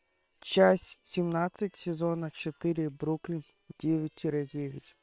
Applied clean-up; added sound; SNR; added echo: neural separator model SepFormer WHAM!.